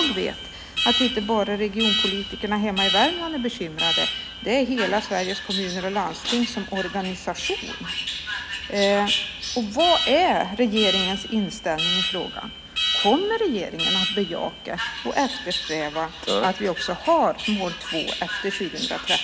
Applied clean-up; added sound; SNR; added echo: none; Alarm; 3 dB; none.